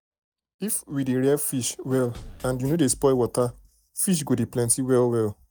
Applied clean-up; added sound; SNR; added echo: neural mask model DeepFilterNet 3.